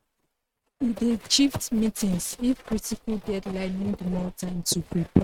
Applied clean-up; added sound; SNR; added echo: neural mask model RNNoise.